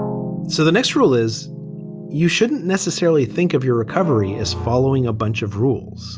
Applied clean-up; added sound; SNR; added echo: none; none; none; none.